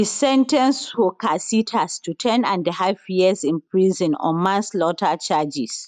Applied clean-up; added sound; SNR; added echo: none; none; none; none.